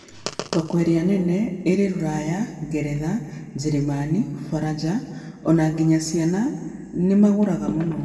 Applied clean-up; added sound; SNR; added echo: none; none; none; reverberation time 1.9 s.